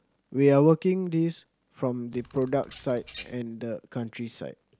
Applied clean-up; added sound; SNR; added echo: none; Bird vocalization, bird call, bird song; 20 dB; none.